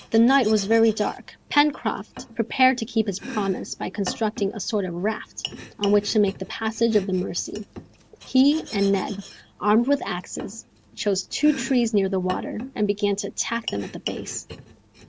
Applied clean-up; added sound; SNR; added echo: none; Domestic sounds, home sounds; 16 dB; none.